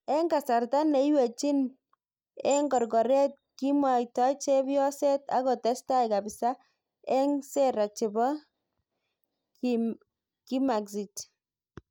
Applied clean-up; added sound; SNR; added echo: neural mask model DeepFilterNet 3.